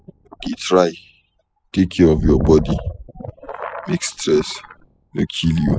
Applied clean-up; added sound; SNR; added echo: classical method spectral subtraction.